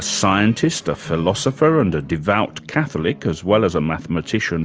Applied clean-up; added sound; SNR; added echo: none; none; none; none.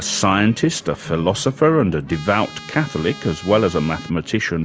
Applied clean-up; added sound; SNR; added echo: none; Trumpet; 19 dB; none.